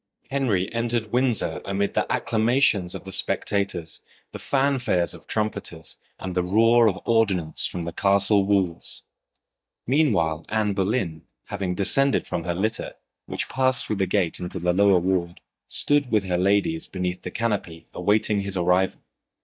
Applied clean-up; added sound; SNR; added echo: neural mask model DeepFilterNet 3.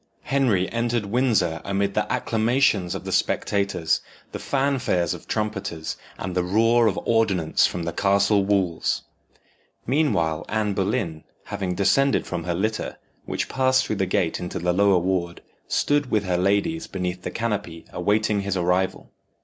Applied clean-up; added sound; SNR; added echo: none; none; none; none.